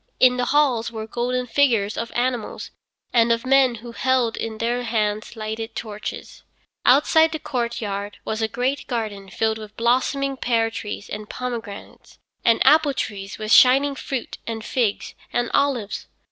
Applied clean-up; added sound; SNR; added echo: none; none; none; none.